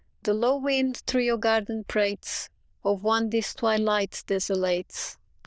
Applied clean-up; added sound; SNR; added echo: neural diffusion model UNIVERSE++.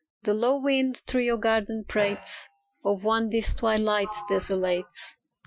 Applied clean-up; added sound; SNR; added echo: classical method Wiener filter.